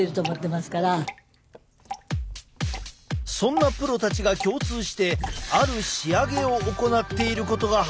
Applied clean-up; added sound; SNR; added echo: none; Drip / Water; 13 dB; none.